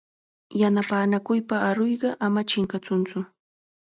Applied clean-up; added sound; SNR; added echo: neural mask model RNNoise.